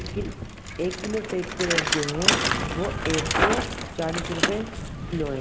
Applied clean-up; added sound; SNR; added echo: none; Bicycle; -3 dB; none.